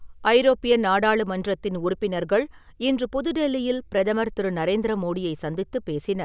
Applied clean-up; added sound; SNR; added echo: none; none; none; none.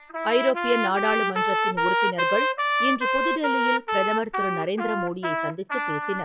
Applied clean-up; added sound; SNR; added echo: classical method log-MMSE.